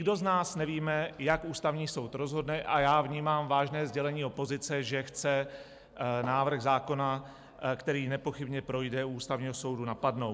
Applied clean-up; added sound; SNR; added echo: none; Fireworks; 18 dB; none.